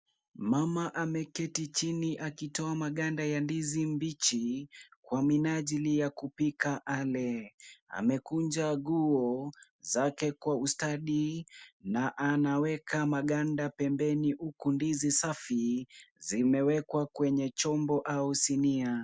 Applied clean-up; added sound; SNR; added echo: none; none; none; none.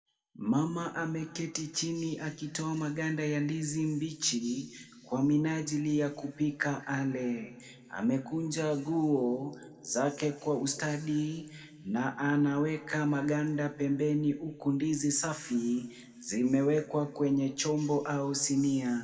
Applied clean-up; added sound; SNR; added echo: none; none; none; reverberation time 1.7 s.